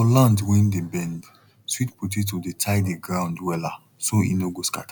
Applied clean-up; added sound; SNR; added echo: none; none; none; none.